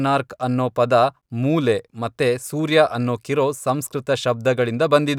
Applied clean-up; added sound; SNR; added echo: none; none; none; none.